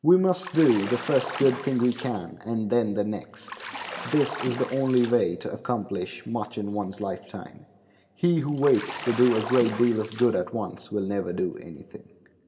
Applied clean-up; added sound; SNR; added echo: none; Bathtub (filling or washing) / Splash, splatter; 11 dB; reverberation time 2.9 s.